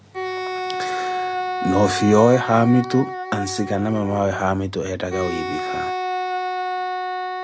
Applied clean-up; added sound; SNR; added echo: none; Wind instrument, woodwind instrument; 5 dB; none.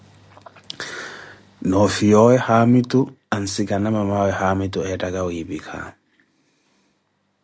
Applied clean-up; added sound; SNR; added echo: none; none; none; none.